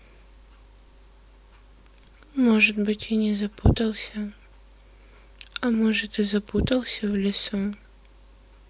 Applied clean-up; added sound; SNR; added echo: none; none; none; none.